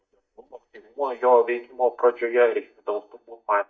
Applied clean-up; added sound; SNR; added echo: neural mask model DeepFilterNet 3.